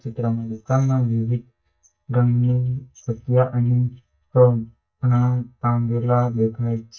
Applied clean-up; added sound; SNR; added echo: neural mask model DeepFilterNet 3.